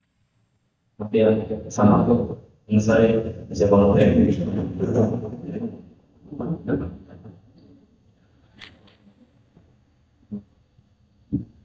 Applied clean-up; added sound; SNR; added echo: neural mask model DeepFilterNet 3.